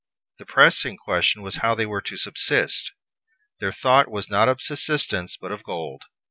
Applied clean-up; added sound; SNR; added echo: none; none; none; none.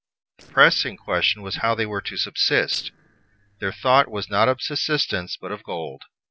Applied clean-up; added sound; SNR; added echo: neural separator model SepFormer DNS4.